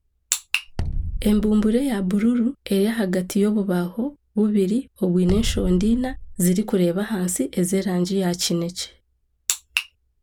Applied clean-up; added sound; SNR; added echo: none; Bass drum; 6 dB; none.